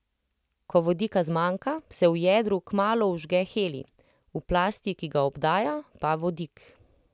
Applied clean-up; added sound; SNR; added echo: none; none; none; none.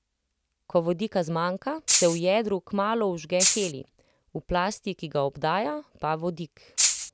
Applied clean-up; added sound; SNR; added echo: none; Rattle (instrument); -5 dB; none.